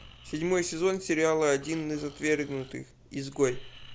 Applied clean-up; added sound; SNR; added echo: none; Breathing; 18 dB; none.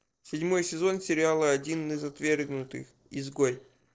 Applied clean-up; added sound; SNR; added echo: neural separator model SepFormer DNS4.